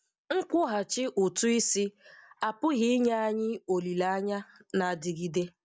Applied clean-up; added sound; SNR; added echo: none; none; none; none.